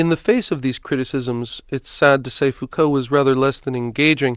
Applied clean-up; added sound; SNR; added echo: none; none; none; none.